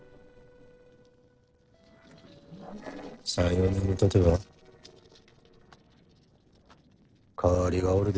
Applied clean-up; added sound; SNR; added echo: neural separator model SepFormer DNS4.